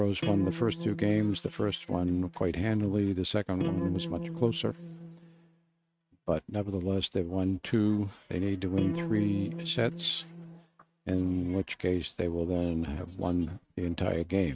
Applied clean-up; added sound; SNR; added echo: neural mask model RNNoise.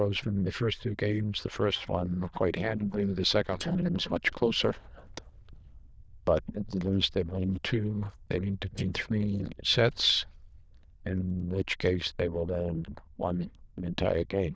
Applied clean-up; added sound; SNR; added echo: neural diffusion model UNIVERSE++.